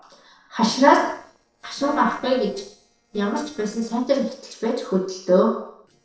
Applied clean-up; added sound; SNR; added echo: neural separator model SepFormer DNS4.